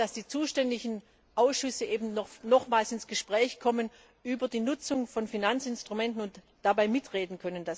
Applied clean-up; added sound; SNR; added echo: none; none; none; none.